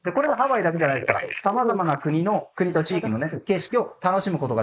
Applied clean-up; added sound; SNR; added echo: neural mask model Resemble Enhance denoiser.